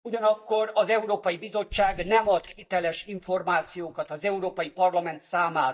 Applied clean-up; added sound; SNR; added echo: neural mask model DeepFilterNet 3.